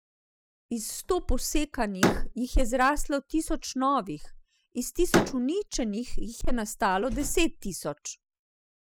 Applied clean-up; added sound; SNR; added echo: classical method spectral subtraction.